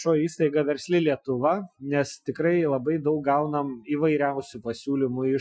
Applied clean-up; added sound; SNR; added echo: classical method Wiener filter.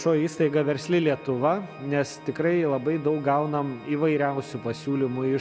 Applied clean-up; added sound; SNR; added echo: none; Organ; 19 dB; none.